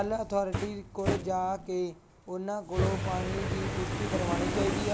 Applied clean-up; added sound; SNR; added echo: none; Fire; 1 dB; none.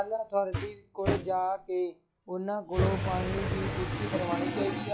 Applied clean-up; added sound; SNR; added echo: classical method log-MMSE.